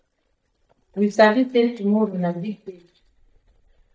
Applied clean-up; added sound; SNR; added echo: neural mask model DeepFilterNet 3.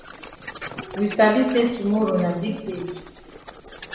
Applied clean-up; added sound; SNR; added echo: none; Wild animals; 7 dB; reverberation time 0.8 s.